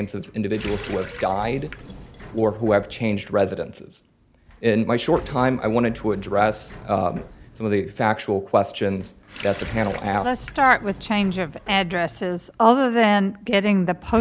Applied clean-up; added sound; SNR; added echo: none; Sliding door + Water tap, faucet; 18 dB; none.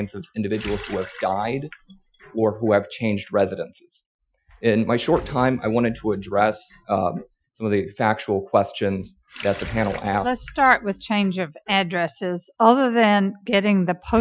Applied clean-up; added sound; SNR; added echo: classical method Wiener filter.